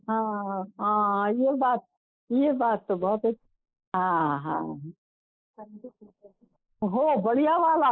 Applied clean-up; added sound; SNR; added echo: neural mask model Resemble Enhance denoiser.